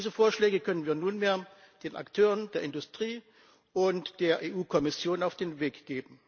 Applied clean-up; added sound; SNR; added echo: none; none; none; none.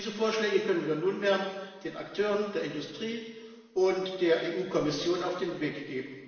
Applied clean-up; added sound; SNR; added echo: none; none; none; reverberation time 1.2 s.